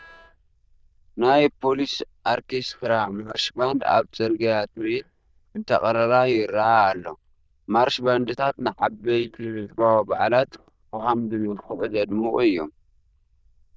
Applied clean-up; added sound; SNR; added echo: neural diffusion model UNIVERSE++.